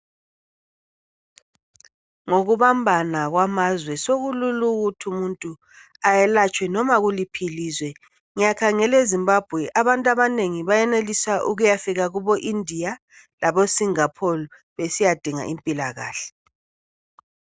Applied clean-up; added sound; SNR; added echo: none; none; none; none.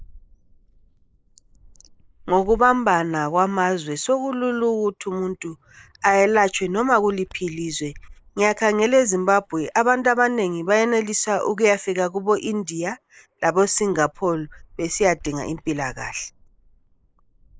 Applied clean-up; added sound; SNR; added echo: neural mask model Resemble Enhance denoiser.